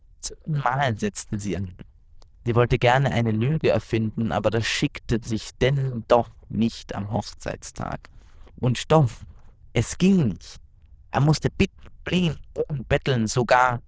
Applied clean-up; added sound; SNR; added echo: neural diffusion model UNIVERSE++.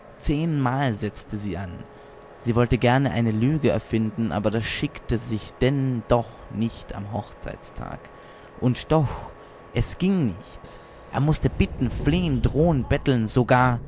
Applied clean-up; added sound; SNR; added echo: none; Subway, metro, underground; 15 dB; none.